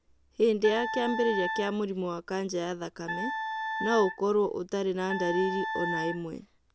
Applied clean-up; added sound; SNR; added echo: none; Wind instrument, woodwind instrument; 5 dB; none.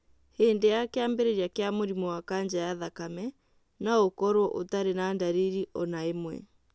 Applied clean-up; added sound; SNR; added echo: none; none; none; none.